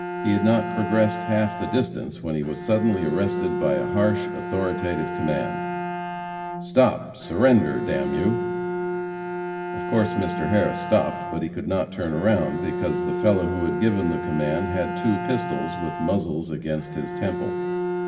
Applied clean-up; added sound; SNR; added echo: none; Bowed string instrument; 4 dB; reverberation time 1.7 s.